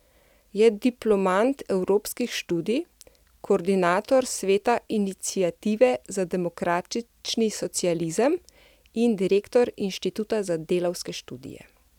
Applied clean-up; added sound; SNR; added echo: none; none; none; none.